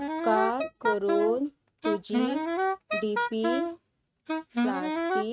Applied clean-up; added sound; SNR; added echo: neural mask model RNNoise.